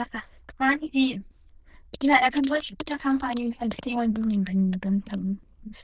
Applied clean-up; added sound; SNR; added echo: neural diffusion model UNIVERSE++.